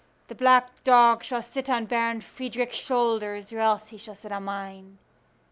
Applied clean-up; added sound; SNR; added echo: none; none; none; none.